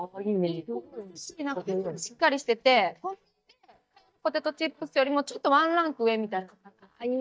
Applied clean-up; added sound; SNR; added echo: neural mask model DeepFilterNet 3.